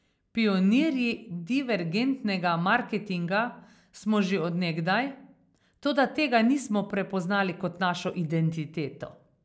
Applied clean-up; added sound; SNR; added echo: none; none; none; none.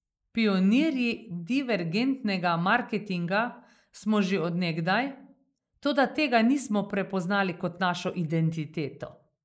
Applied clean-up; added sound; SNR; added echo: neural mask model Resemble Enhance denoiser.